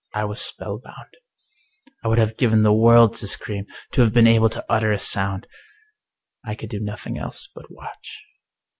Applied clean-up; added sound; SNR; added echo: none; none; none; none.